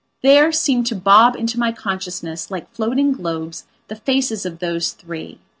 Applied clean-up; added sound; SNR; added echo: none; none; none; none.